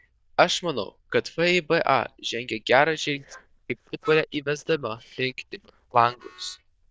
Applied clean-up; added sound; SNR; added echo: neural diffusion model UNIVERSE++.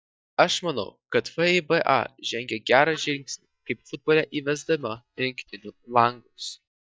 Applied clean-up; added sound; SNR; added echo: neural mask model DeepFilterNet 3.